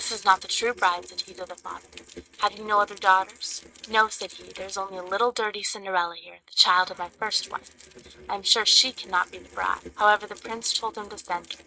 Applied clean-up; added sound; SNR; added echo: neural mask model RNNoise.